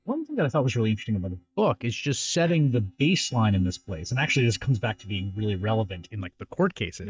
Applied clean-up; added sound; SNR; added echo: neural mask model DeepFilterNet 3.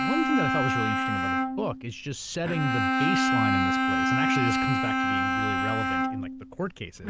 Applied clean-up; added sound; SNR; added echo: none; Bowed string instrument; -5 dB; none.